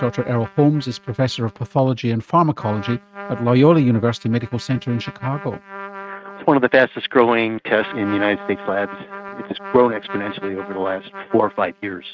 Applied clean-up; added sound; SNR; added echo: neural mask model RNNoise.